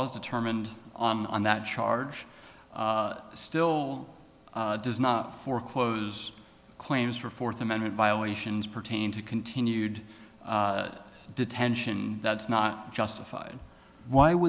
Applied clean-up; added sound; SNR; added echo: none; none; none; none.